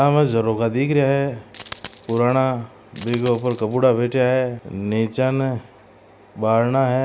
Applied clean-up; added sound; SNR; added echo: none; Coin (dropping); 13 dB; none.